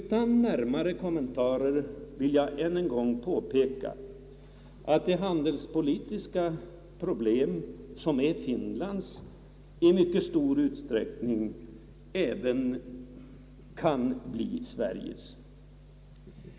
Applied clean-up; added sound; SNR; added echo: none; none; none; none.